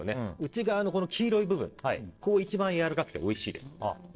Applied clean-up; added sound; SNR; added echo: neural separator model SepFormer DNS4.